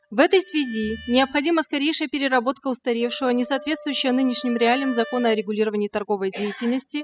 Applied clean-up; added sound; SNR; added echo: classical method spectral subtraction.